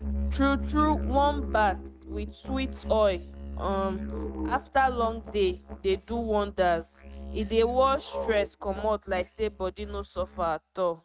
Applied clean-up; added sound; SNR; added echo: neural mask model RNNoise.